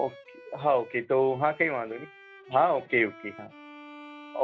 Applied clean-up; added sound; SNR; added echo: none; Bowed string instrument; 20 dB; none.